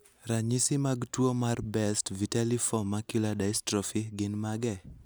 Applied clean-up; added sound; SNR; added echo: none; none; none; none.